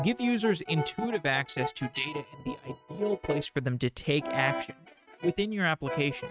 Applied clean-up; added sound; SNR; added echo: neural mask model RNNoise.